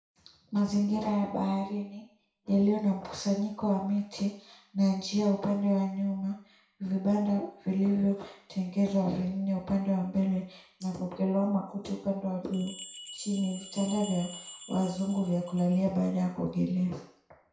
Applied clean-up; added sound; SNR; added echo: none; Bell; 15 dB; reverberation time 0.6 s.